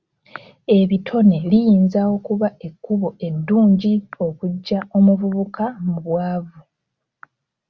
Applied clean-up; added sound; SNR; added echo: none; none; none; none.